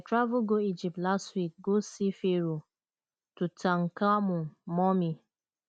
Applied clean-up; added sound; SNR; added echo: none; none; none; none.